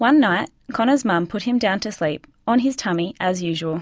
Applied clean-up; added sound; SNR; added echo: none; none; none; none.